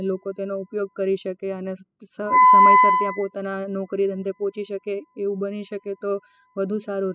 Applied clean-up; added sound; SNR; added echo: classical method spectral subtraction.